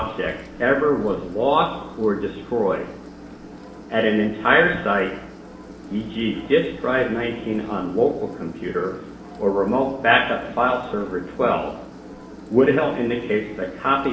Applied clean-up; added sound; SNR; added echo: none; Engine; 18 dB; reverberation time 0.7 s.